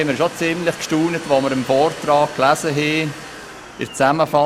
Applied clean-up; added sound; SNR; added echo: none; Domestic sounds, home sounds; 16 dB; none.